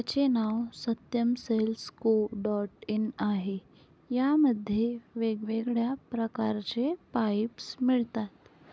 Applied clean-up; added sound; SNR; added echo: none; none; none; none.